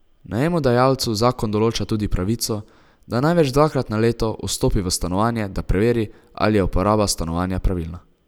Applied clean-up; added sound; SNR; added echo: none; none; none; none.